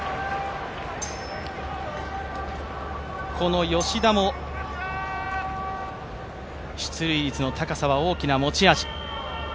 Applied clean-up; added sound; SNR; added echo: none; Cutlery, silverware; 17 dB; none.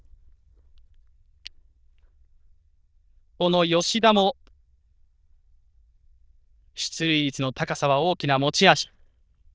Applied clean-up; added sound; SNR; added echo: neural diffusion model UNIVERSE++.